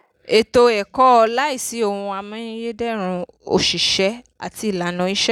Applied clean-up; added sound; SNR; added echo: none; none; none; none.